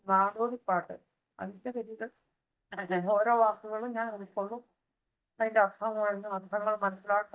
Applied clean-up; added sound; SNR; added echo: neural mask model DeepFilterNet 3.